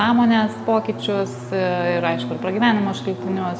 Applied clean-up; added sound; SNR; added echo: none; Drum; 10 dB; none.